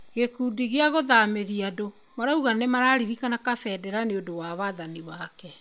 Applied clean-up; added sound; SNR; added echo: none; none; none; none.